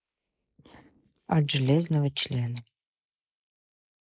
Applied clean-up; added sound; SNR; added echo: neural mask model Resemble Enhance denoiser.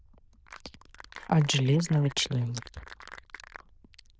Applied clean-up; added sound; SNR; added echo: neural diffusion model UNIVERSE++.